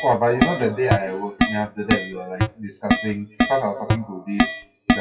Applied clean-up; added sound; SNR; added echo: classical method WPE with log-MMSE.